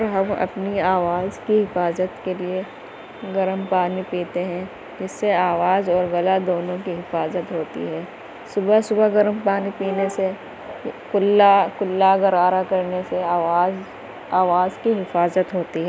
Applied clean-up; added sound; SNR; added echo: none; none; none; none.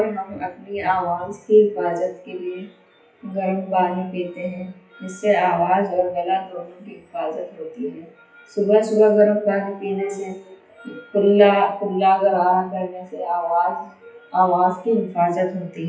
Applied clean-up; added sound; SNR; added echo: classical method WPE with log-MMSE.